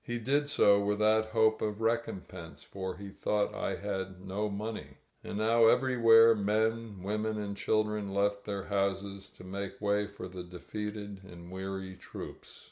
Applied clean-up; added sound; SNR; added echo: none; none; none; none.